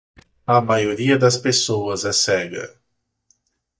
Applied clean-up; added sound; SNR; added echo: neural mask model DeepFilterNet 3.